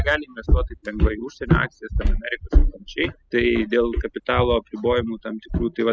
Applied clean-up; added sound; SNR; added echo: classical method spectral subtraction.